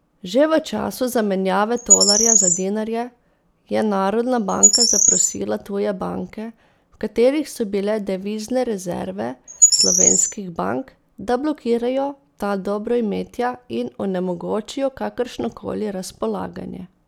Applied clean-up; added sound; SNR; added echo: none; Bird; -4 dB; none.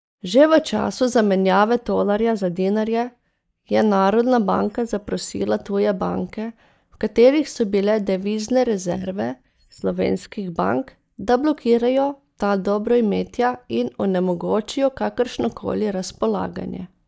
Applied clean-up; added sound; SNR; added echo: neural mask model DeepFilterNet 3.